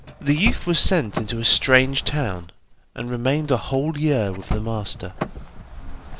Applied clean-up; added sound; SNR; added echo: none; Car; 9 dB; none.